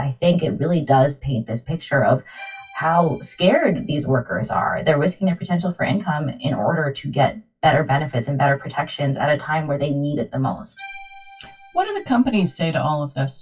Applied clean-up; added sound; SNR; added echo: classical method WPE with log-MMSE.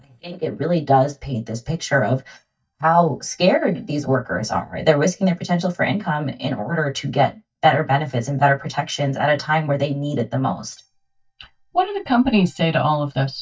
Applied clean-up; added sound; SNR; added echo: neural mask model DeepFilterNet 3.